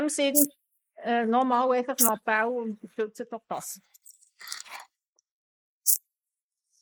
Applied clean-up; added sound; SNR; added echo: neural mask model Resemble Enhance denoiser.